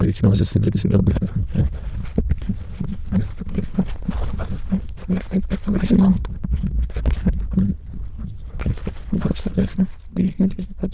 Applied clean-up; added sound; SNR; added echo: neural diffusion model UNIVERSE++.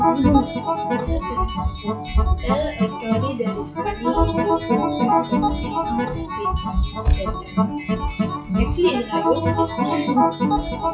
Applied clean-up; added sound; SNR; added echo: classical method log-MMSE.